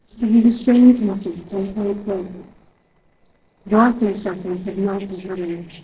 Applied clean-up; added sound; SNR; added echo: neural separator model SepFormer DNS4.